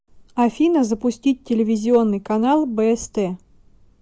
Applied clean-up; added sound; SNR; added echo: none; none; none; none.